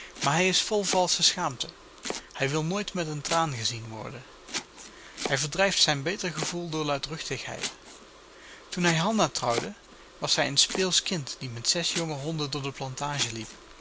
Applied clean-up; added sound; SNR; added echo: none; Domestic sounds, home sounds; 12 dB; none.